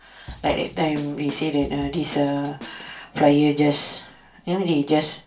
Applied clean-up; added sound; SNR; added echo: none; Drum kit; 17 dB; reverberation time 0.3 s.